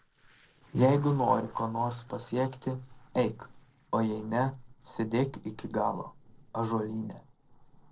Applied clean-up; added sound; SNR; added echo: neural separator model SepFormer DNS4.